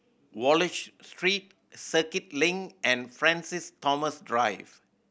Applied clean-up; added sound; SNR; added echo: none; none; none; none.